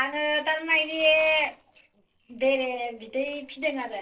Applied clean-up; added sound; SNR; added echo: neural separator model SepFormer DNS4.